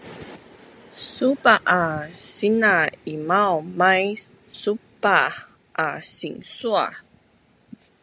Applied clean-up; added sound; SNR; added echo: none; none; none; none.